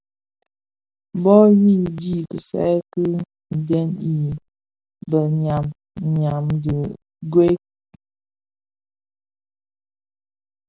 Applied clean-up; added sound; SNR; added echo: none; none; none; none.